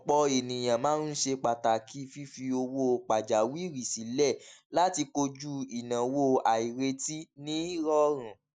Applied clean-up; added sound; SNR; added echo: none; none; none; none.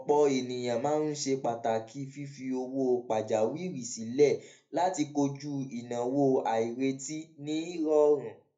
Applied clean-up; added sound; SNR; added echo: none; none; none; reverberation time 0.3 s.